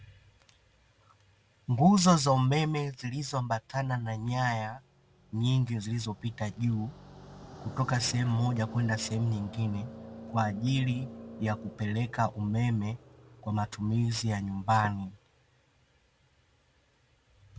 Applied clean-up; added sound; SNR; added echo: none; Car passing by; 18 dB; none.